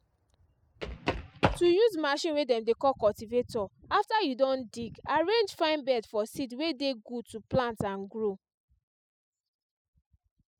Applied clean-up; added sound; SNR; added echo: classical method spectral subtraction.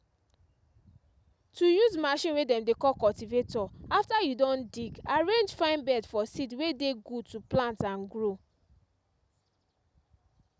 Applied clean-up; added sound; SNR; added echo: none; none; none; none.